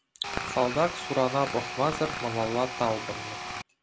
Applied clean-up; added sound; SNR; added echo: none; Tools; 6 dB; none.